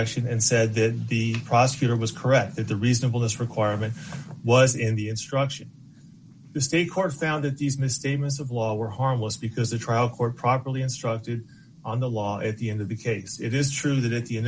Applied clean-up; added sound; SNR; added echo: none; none; none; none.